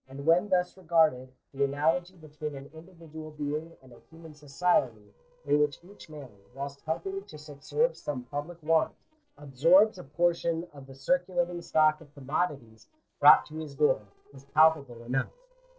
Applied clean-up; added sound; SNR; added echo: neural separator model SepFormer DNS4.